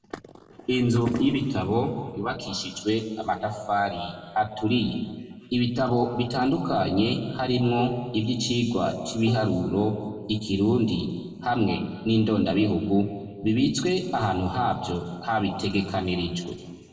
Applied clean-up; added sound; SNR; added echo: none; Bowed string instrument; 16 dB; reverberation time 1.7 s.